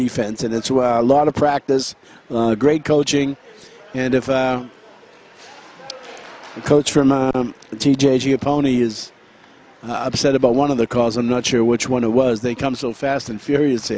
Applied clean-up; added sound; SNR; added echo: none; none; none; none.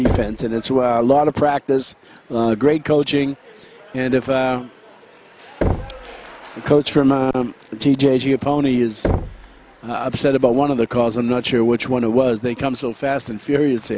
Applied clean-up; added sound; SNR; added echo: none; Knock; 10 dB; none.